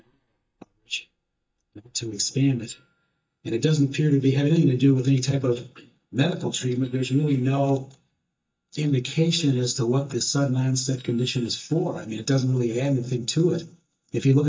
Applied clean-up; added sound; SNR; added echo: neural mask model DeepFilterNet 3.